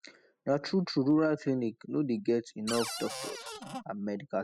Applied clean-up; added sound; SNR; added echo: classical method spectral subtraction.